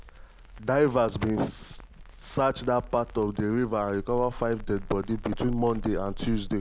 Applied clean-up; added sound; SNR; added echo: none; Crackle; 11 dB; none.